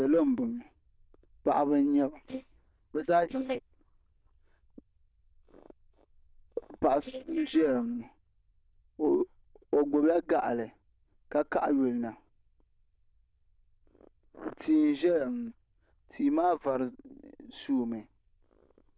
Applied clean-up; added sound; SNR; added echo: neural diffusion model UNIVERSE++.